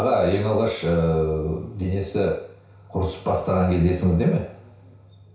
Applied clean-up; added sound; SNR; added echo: none; none; none; reverberation time 0.6 s.